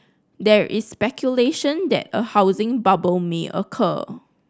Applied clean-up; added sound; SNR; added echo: none; none; none; none.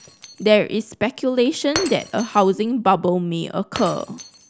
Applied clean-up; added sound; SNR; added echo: none; Shatter; 15 dB; none.